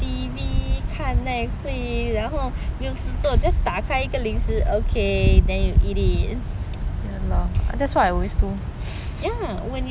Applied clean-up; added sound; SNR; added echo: none; none; none; none.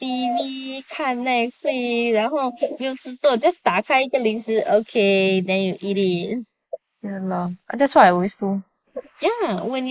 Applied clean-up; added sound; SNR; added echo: neural mask model Resemble Enhance denoiser.